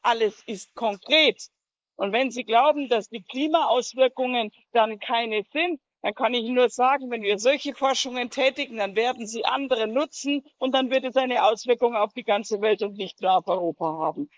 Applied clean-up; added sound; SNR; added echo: neural mask model Resemble Enhance denoiser.